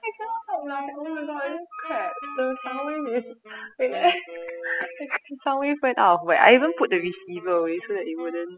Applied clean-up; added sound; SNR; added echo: classical method spectral subtraction.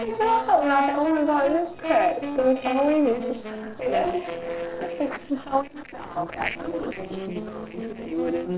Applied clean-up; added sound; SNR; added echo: neural separator model SepFormer DNS4.